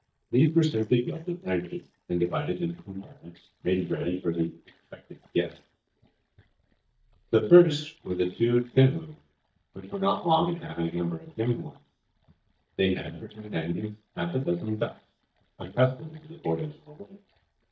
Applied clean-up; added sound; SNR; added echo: neural mask model DeepFilterNet 3.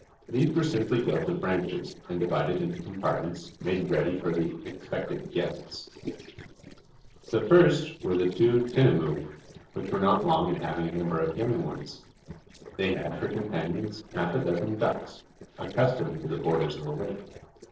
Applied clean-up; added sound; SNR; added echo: neural separator model SepFormer DNS4.